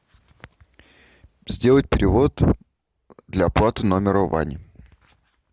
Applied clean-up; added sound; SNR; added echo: none; none; none; none.